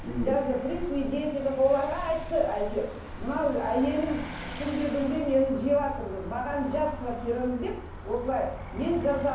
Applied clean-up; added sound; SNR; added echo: none; Vehicle; 10 dB; reverberation time 0.7 s.